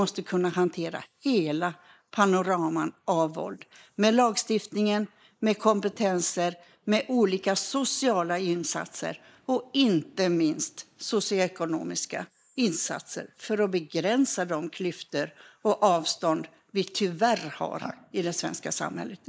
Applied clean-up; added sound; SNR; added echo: neural mask model Resemble Enhance denoiser.